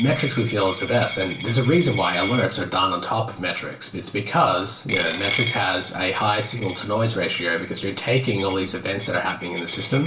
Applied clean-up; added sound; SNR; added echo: none; Coin (dropping); 11 dB; reverberation time 0.3 s.